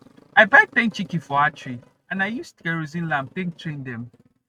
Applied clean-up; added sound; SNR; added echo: neural mask model RNNoise.